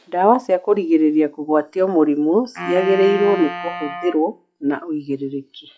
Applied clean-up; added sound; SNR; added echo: classical method log-MMSE.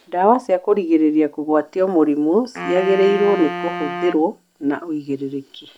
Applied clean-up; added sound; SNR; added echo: none; Wind instrument, woodwind instrument; 10 dB; none.